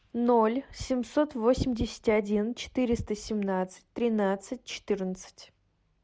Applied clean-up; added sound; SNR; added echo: none; none; none; none.